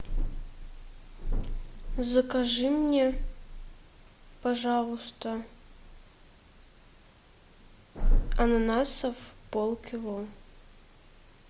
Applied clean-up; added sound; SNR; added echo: none; none; none; none.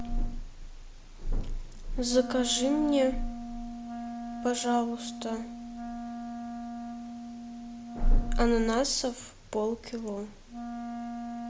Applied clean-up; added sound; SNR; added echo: none; Wind instrument, woodwind instrument; 10 dB; none.